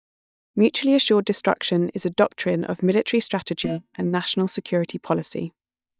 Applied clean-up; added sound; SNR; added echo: neural mask model DeepFilterNet 3.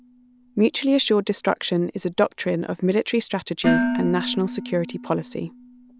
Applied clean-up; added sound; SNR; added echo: none; Dishes, pots, and pans; 7 dB; none.